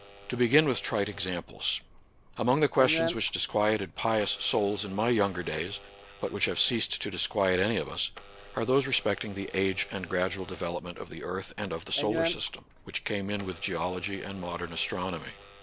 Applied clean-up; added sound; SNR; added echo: none; Alarm / Door; 13 dB; none.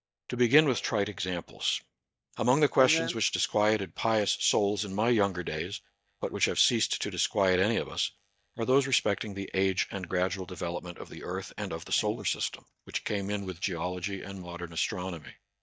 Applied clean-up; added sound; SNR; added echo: neural mask model DeepFilterNet 3.